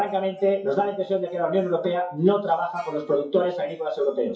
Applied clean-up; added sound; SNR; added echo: classical method WPE with log-MMSE.